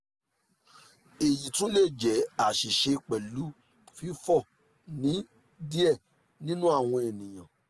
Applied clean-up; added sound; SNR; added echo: none; none; none; none.